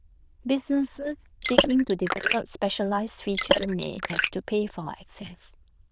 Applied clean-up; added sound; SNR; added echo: neural diffusion model UNIVERSE++.